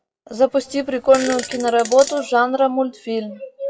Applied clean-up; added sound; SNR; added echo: classical method WPE with log-MMSE.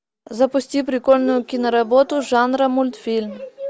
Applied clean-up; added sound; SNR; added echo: none; none; none; none.